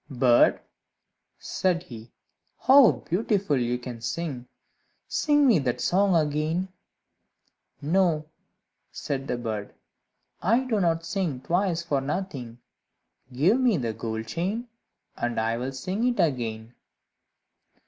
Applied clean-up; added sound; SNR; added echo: none; none; none; none.